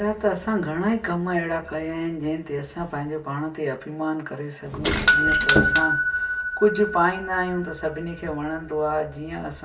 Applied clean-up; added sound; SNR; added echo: none; Doorbell; 1 dB; reverberation time 0.2 s.